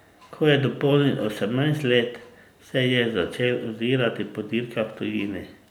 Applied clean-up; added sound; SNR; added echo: none; none; none; none.